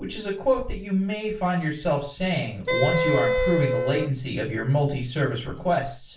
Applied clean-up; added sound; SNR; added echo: none; Wind instrument, woodwind instrument; -1 dB; reverberation time 0.4 s.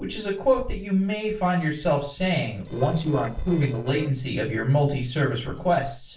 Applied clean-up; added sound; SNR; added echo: neural separator model SepFormer DNS4.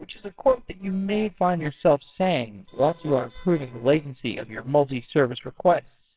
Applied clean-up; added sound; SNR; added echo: neural separator model SepFormer WHAMR!.